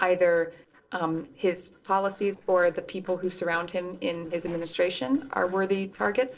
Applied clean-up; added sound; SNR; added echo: neural separator model SepFormer DNS4.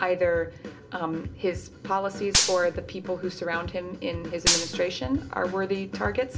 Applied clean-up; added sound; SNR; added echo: none; Gunshot, gunfire; 0 dB; reverberation time 0.2 s.